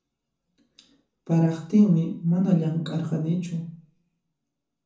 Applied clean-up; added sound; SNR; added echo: none; none; none; reverberation time 0.7 s.